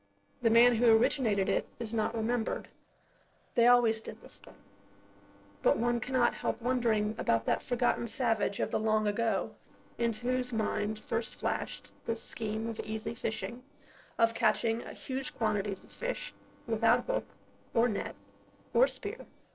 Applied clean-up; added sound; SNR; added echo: neural separator model SepFormer DNS4.